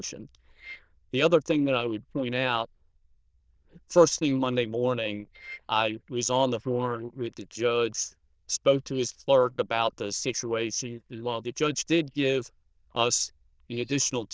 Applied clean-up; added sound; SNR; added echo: neural diffusion model UNIVERSE++.